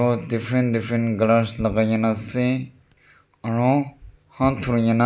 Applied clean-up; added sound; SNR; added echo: none; none; none; none.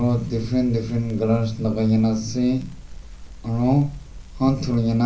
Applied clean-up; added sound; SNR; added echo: none; Crackle; 15 dB; reverberation time 0.5 s.